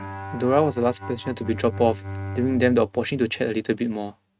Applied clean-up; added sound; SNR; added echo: neural mask model RNNoise.